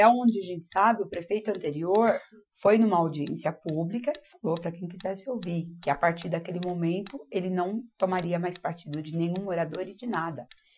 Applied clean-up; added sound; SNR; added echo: classical method Wiener filter.